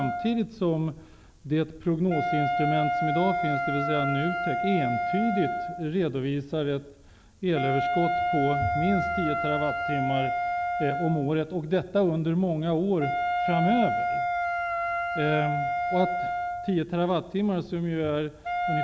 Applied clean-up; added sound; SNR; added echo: none; Wind instrument, woodwind instrument; 2 dB; none.